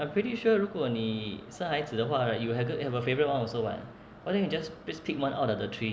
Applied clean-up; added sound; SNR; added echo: none; none; none; none.